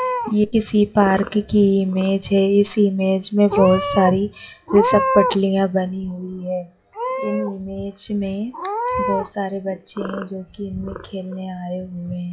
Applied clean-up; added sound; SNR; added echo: classical method WPE with log-MMSE.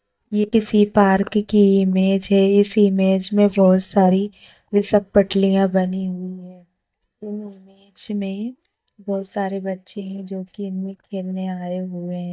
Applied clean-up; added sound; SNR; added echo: neural mask model DeepFilterNet 3.